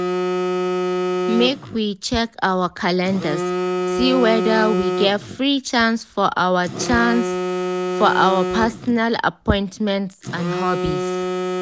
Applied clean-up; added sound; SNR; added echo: none; Telephone; 4 dB; none.